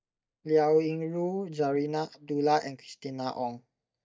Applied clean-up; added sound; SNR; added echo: neural mask model DeepFilterNet 3.